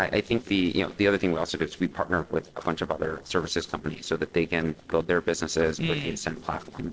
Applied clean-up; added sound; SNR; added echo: neural separator model SepFormer DNS4.